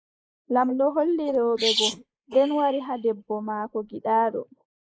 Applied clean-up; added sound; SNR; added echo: neural mask model Resemble Enhance denoiser.